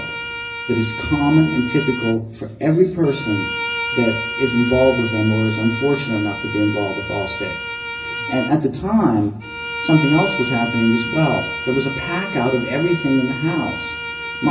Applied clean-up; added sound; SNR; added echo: none; Bowed string instrument; 7 dB; reverberation time 0.4 s.